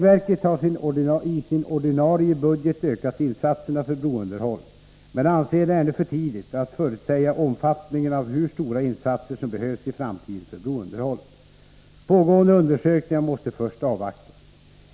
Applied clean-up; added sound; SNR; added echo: none; none; none; none.